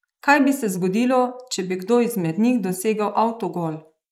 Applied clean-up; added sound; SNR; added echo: neural mask model Resemble Enhance denoiser.